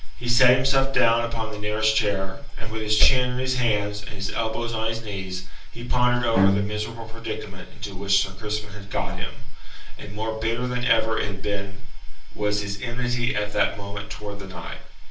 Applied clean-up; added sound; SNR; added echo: none; Bowed string instrument; 8 dB; reverberation time 0.3 s.